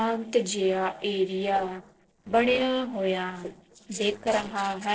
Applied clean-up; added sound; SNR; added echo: neural separator model SepFormer DNS4.